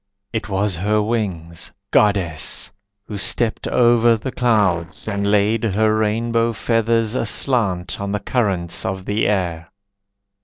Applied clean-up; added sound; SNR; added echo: neural separator model SepFormer DNS4.